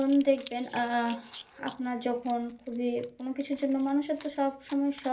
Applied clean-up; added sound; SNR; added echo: none; Coin (dropping) / Zipper (clothing); 14 dB; reverberation time 0.3 s.